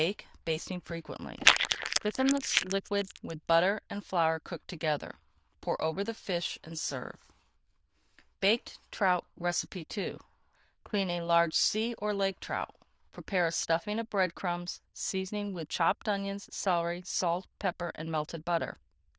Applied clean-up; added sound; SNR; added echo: neural diffusion model UNIVERSE++.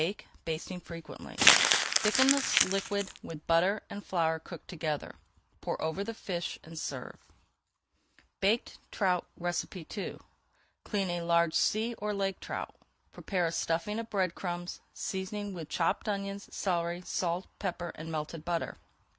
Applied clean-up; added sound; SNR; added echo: none; Crumpling, crinkling; -4 dB; none.